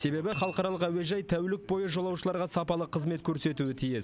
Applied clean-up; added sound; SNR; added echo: none; Tap; 17 dB; none.